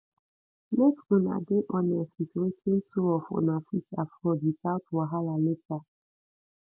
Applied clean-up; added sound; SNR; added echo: none; none; none; none.